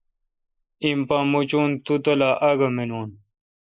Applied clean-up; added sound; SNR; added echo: neural mask model Resemble Enhance denoiser.